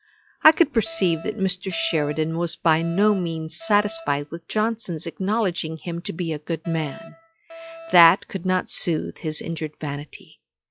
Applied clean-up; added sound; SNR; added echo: classical method log-MMSE.